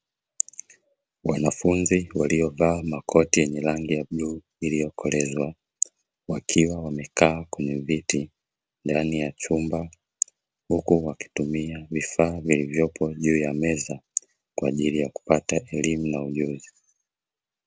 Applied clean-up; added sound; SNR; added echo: none; none; none; none.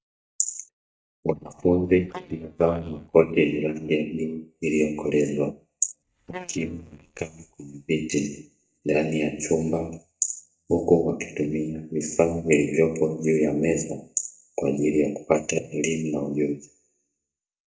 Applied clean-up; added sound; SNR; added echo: neural mask model DeepFilterNet 3.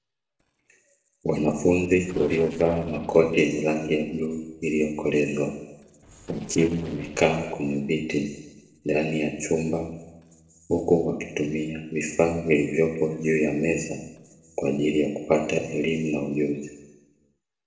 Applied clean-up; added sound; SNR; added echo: neural separator model SepFormer DNS4.